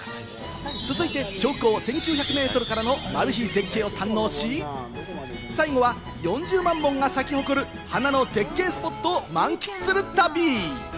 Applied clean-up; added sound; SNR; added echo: none; Chime; 4 dB; none.